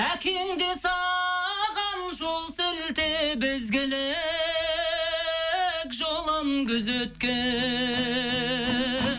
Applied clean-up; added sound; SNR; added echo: none; none; none; none.